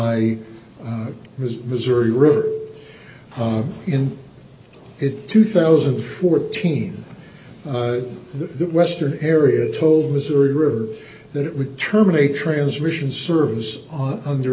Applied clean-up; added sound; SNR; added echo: none; none; none; none.